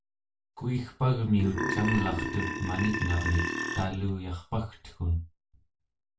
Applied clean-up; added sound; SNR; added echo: none; Burping, eructation; 2 dB; reverberation time 0.2 s.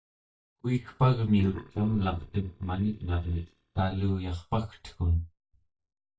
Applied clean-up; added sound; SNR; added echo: neural mask model DeepFilterNet 3.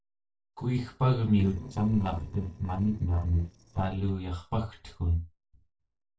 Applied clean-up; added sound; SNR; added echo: neural separator model SepFormer DNS4.